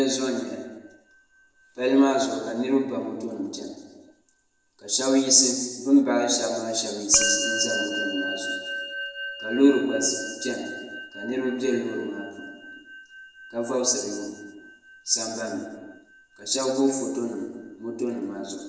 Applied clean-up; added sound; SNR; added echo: none; Musical instrument; 11 dB; reverberation time 1.2 s.